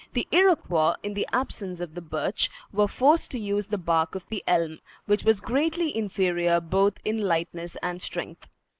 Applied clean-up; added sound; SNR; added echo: neural mask model Resemble Enhance denoiser.